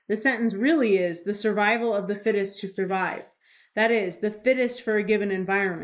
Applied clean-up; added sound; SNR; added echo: neural mask model Resemble Enhance denoiser.